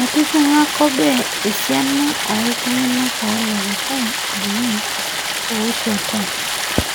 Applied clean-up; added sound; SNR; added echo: none; Stream; 2 dB; none.